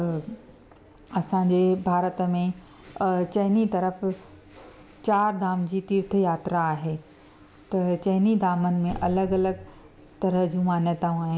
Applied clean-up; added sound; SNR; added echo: none; none; none; none.